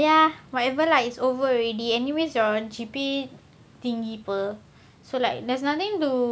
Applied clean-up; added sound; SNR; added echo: none; none; none; none.